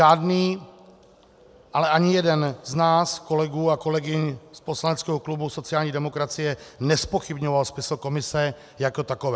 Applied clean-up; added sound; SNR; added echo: none; none; none; none.